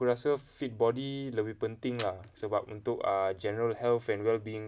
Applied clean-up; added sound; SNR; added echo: none; Camera; 16 dB; none.